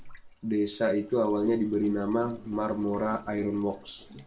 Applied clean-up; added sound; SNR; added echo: none; Gurgling; 17 dB; reverberation time 0.3 s.